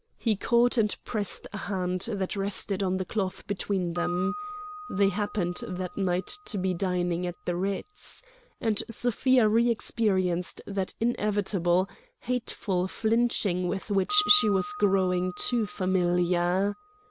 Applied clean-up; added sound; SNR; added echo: none; Piano; 17 dB; none.